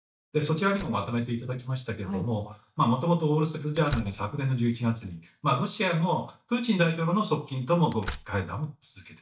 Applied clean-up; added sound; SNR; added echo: neural mask model DeepFilterNet 3.